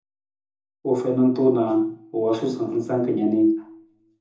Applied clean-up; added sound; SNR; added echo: none; none; none; reverberation time 0.6 s.